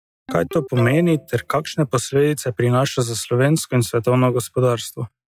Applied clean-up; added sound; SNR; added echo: classical method log-MMSE.